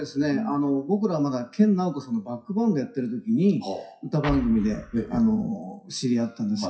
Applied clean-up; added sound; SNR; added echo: classical method WPE with log-MMSE.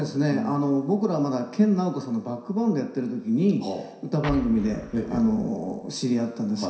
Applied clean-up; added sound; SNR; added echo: none; Explosion; 14 dB; reverberation time 0.7 s.